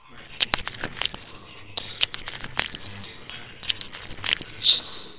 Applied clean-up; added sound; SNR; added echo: neural separator model SepFormer WHAMR!.